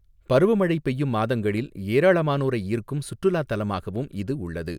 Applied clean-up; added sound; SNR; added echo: none; none; none; none.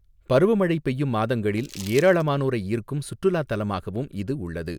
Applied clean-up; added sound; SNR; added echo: none; Crumpling, crinkling; 18 dB; none.